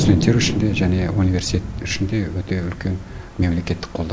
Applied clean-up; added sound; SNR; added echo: none; Thunder; 6 dB; none.